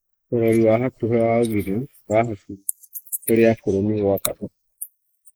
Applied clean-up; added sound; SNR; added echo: neural mask model Resemble Enhance denoiser.